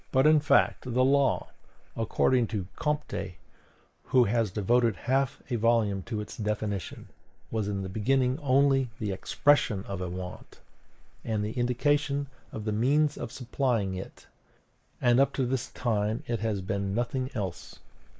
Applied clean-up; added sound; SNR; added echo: neural mask model Resemble Enhance denoiser.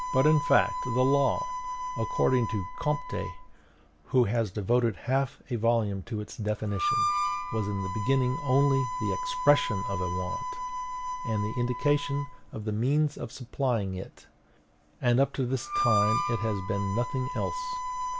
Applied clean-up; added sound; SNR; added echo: none; Harmonica; 5 dB; none.